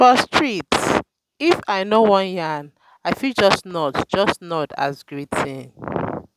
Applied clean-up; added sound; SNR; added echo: none; none; none; none.